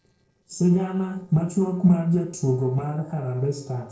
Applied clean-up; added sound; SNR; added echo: neural separator model SepFormer DNS4.